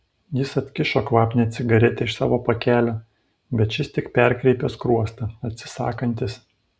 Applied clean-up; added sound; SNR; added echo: none; none; none; none.